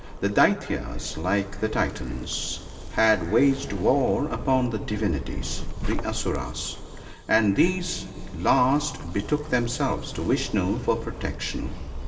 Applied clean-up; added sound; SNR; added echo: none; Zipper (clothing); 8 dB; reverberation time 2.6 s.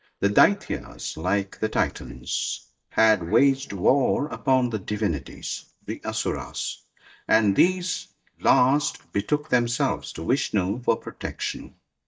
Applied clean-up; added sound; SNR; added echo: neural mask model DeepFilterNet 3.